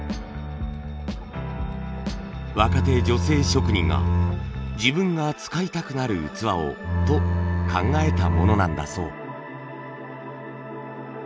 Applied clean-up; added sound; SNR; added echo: none; Bowed string instrument; -4 dB; none.